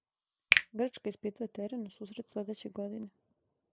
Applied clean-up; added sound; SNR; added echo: none; Finger snapping; -5 dB; none.